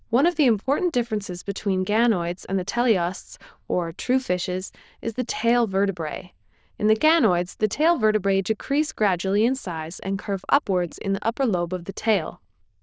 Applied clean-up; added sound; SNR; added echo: neural diffusion model UNIVERSE++.